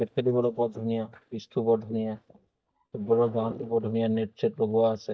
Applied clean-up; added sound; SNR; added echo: neural mask model DeepFilterNet 3.